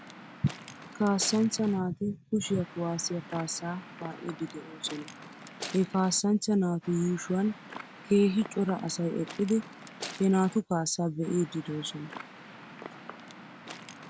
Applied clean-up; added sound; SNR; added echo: none; Waves, surf / Wind; 15 dB; none.